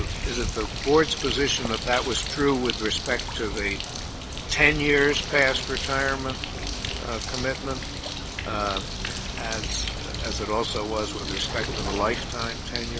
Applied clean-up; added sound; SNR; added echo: none; Bird; 4 dB; none.